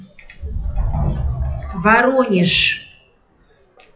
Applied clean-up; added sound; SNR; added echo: classical method WPE with log-MMSE.